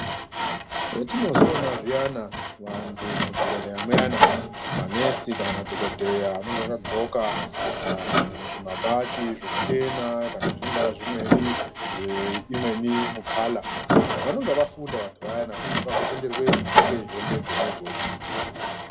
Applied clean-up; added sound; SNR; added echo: none; Sawing; -3 dB; reverberation time 1.7 s.